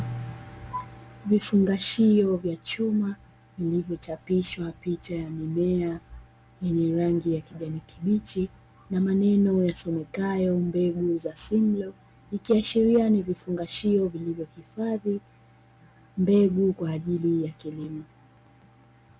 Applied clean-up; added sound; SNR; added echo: none; none; none; none.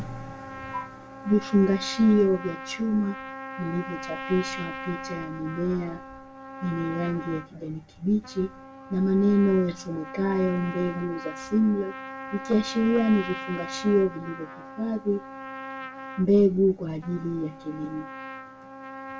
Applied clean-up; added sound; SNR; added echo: none; Trumpet; 12 dB; reverberation time 0.2 s.